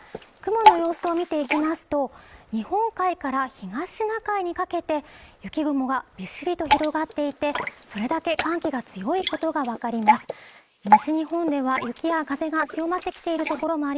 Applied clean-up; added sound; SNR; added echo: neural mask model Resemble Enhance denoiser.